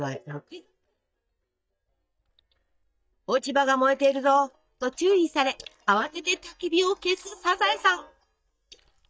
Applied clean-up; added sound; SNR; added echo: neural mask model DeepFilterNet 3.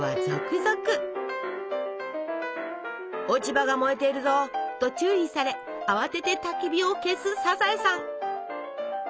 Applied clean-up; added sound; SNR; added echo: none; none; none; none.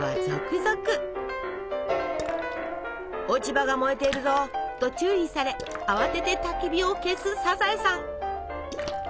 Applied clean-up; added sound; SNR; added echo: none; Splash, splatter + Piano; 9 dB; none.